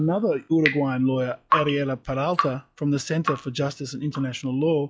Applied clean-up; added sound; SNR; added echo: classical method log-MMSE.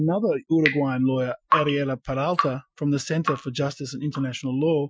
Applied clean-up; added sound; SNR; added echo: classical method Wiener filter.